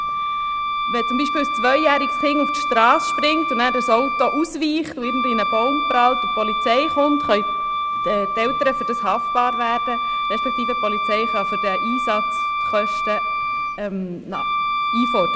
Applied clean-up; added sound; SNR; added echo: none; Wind instrument, woodwind instrument; 0 dB; none.